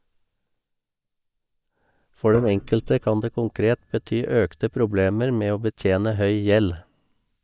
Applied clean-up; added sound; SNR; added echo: neural mask model DeepFilterNet 3.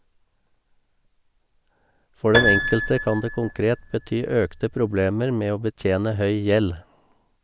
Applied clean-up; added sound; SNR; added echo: none; Piano; 3 dB; none.